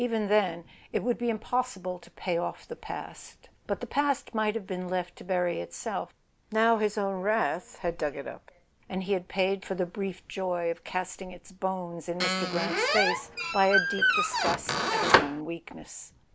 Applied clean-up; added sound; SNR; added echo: none; Squeak; -4 dB; none.